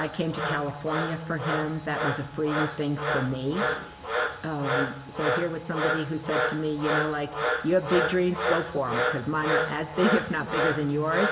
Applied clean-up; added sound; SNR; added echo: none; Frog; 1 dB; reverberation time 3.0 s.